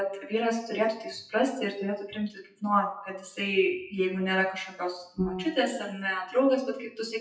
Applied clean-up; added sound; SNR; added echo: classical method WPE with log-MMSE.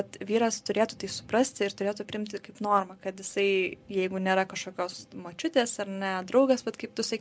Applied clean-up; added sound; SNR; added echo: none; none; none; none.